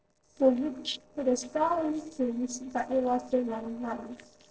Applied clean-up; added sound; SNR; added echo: neural separator model SepFormer DNS4.